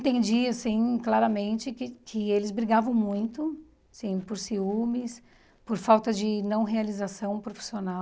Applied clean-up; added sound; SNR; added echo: none; none; none; none.